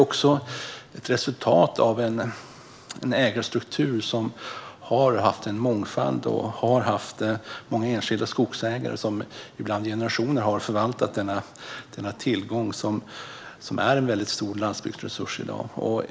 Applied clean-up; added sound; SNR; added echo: none; none; none; none.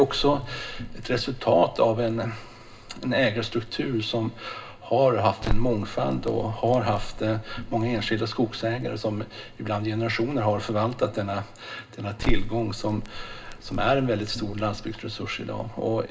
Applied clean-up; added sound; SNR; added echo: none; Crackle; 7 dB; reverberation time 0.2 s.